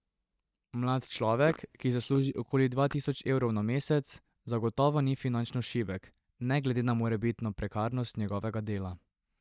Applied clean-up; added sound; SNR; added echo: neural mask model DeepFilterNet 3.